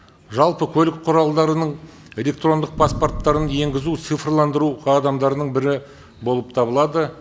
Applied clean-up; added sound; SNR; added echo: none; Boom; 10 dB; none.